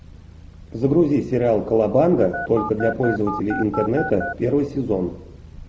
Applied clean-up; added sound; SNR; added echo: none; Telephone; 8 dB; none.